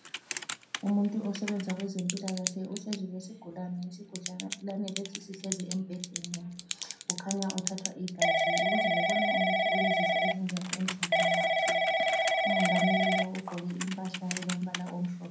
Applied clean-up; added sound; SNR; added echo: none; Telephone / Typing; -3 dB; reverberation time 0.6 s.